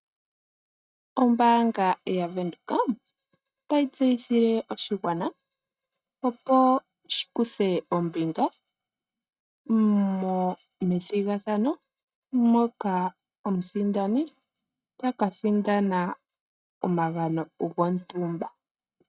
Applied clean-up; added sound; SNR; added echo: neural mask model RNNoise.